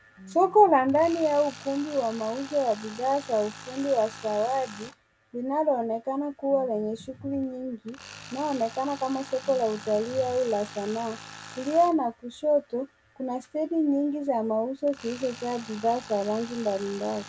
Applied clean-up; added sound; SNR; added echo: none; Tools + Bass guitar; 18 dB; none.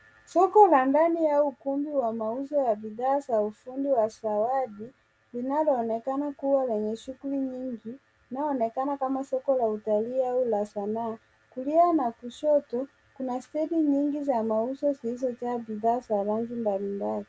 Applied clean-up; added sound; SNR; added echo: none; none; none; none.